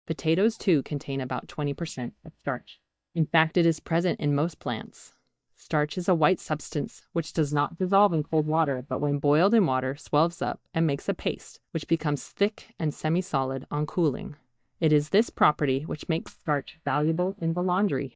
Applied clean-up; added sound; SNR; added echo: neural mask model DeepFilterNet 3.